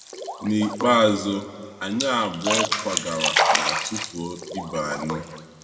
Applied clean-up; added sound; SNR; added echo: none; Splash, splatter; 2 dB; reverberation time 1.5 s.